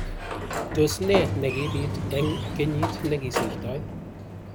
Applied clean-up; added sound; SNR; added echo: none; Sliding door; 2 dB; none.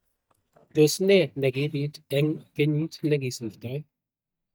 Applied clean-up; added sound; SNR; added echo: neural mask model DeepFilterNet 3.